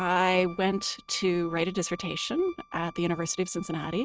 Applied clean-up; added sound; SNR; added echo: neural mask model RNNoise.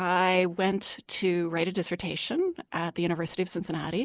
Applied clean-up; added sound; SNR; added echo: neural mask model Resemble Enhance denoiser.